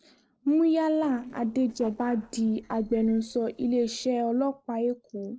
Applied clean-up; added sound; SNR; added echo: neural separator model SepFormer DNS4.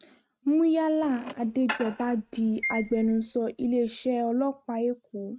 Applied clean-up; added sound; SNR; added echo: neural mask model RNNoise.